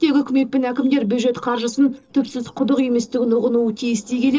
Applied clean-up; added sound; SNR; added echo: neural separator model SepFormer DNS4.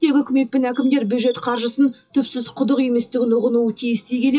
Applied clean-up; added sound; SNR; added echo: classical method WPE with log-MMSE.